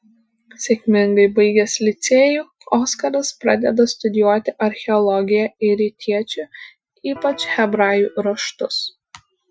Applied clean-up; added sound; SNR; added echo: classical method Wiener filter.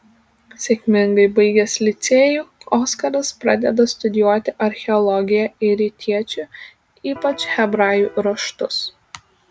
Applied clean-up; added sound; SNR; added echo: none; Electric guitar; 19 dB; none.